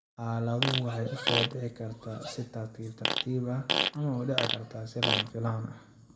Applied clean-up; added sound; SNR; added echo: none; Fart; -1 dB; reverberation time 0.9 s.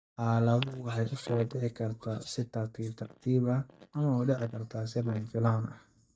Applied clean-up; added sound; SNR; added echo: neural mask model DeepFilterNet 3.